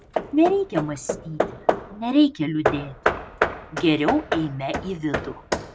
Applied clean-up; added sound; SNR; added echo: none; Hammer / Wood; 3 dB; none.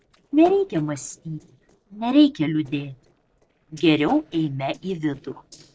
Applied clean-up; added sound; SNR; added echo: neural separator model SepFormer DNS4.